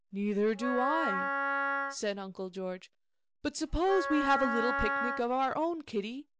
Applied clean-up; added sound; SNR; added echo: none; Wind instrument, woodwind instrument; 1 dB; none.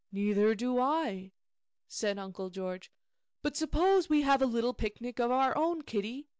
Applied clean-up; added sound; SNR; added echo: none; none; none; none.